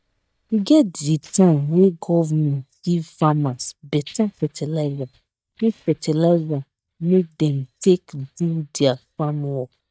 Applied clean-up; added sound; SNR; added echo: neural mask model DeepFilterNet 3.